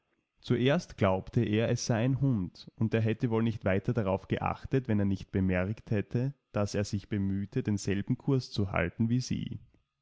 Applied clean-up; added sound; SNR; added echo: none; none; none; none.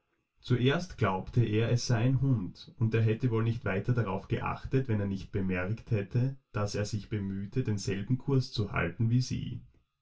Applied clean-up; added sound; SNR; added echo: none; none; none; reverberation time 0.2 s.